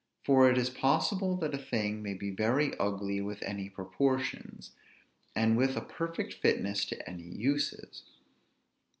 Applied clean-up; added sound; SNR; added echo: none; none; none; none.